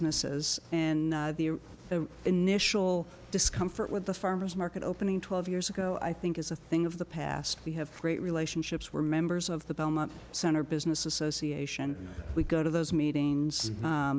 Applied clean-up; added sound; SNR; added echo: none; none; none; none.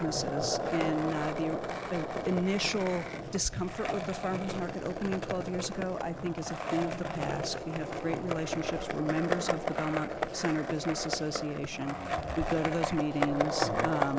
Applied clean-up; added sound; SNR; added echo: none; Skateboard; 1 dB; none.